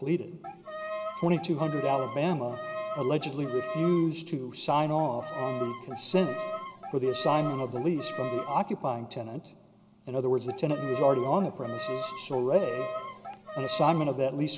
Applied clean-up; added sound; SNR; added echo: none; Bowed string instrument; 8 dB; none.